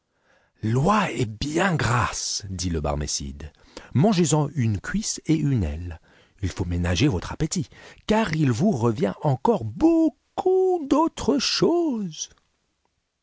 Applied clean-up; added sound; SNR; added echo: none; none; none; none.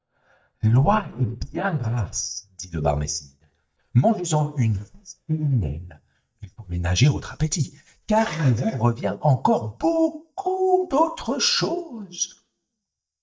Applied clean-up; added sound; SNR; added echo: neural mask model DeepFilterNet 3.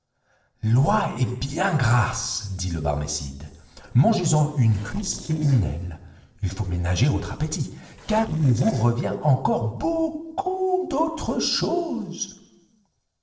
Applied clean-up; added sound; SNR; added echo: neural separator model SepFormer DNS4.